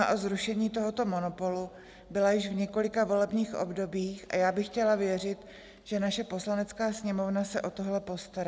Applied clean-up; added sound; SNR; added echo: none; none; none; none.